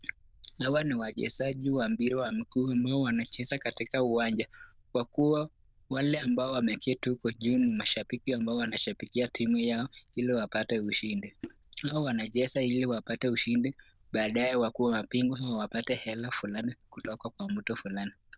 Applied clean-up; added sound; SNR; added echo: neural diffusion model UNIVERSE++.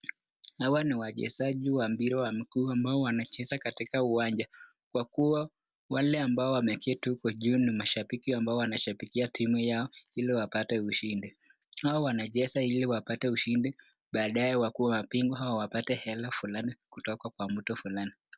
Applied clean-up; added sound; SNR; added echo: none; none; none; none.